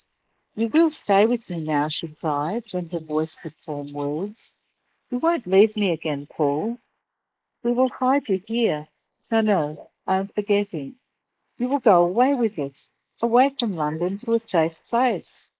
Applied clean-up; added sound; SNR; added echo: neural mask model Resemble Enhance denoiser.